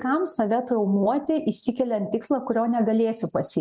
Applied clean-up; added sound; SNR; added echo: none; none; none; none.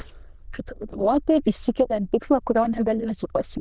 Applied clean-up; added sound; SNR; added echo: neural diffusion model UNIVERSE++.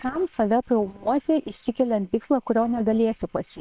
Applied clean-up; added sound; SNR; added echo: neural separator model SepFormer WHAM!.